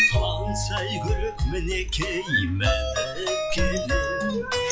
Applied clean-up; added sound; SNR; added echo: classical method log-MMSE.